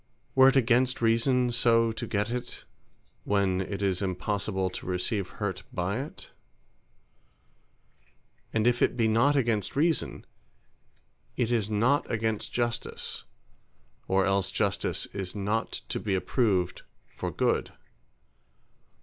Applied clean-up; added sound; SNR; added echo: none; none; none; none.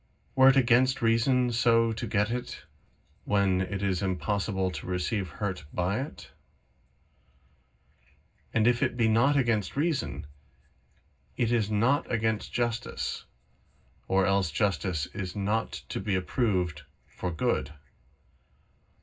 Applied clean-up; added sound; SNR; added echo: none; none; none; reverberation time 0.4 s.